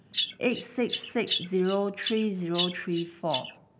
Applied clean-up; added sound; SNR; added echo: none; Bird vocalization, bird call, bird song; 2 dB; none.